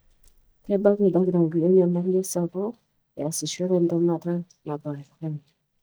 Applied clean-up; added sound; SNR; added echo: neural mask model DeepFilterNet 3.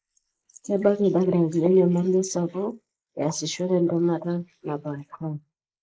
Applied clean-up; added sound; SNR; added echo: neural mask model Resemble Enhance denoiser.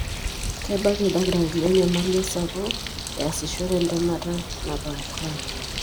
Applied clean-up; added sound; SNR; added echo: none; Bird; 6 dB; none.